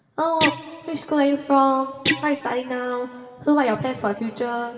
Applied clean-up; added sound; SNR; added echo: none; Guitar; 6 dB; reverberation time 2.2 s.